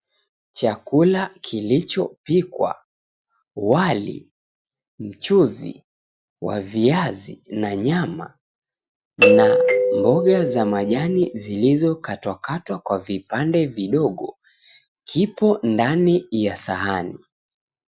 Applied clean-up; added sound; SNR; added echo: none; Doorbell; -3 dB; none.